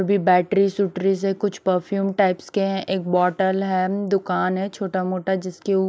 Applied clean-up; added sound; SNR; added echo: none; none; none; none.